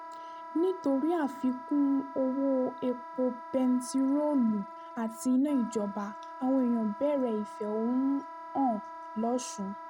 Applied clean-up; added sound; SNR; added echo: none; Wind instrument, woodwind instrument; 13 dB; none.